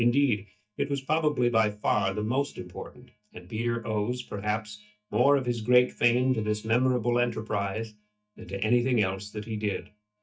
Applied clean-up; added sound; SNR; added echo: neural mask model DeepFilterNet 3.